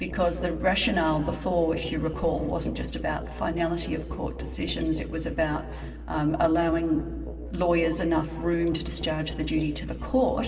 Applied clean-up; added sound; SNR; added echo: none; Musical instrument; 9 dB; reverberation time 2.5 s.